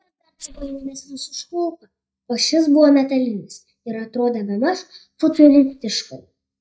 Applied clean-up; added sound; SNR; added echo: neural mask model DeepFilterNet 3.